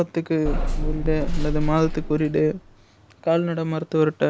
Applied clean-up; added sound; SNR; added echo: none; Bus / Engine; 1 dB; none.